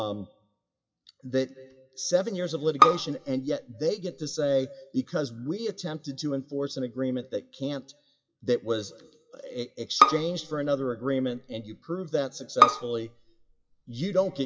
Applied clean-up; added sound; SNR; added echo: classical method WPE with log-MMSE.